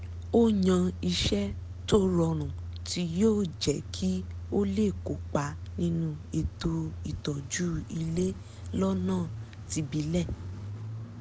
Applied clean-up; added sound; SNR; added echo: none; Idling / Engine starting / Accelerating, revving, vroom / Car; 10 dB; none.